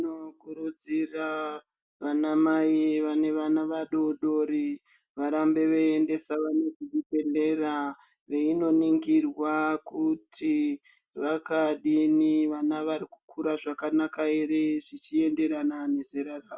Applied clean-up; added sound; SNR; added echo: none; none; none; none.